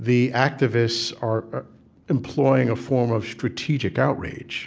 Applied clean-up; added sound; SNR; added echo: none; none; none; none.